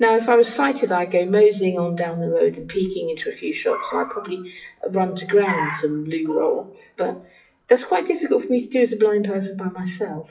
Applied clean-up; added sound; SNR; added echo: classical method WPE with log-MMSE.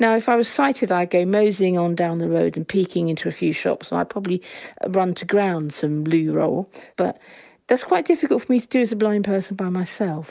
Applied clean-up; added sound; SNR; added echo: none; none; none; none.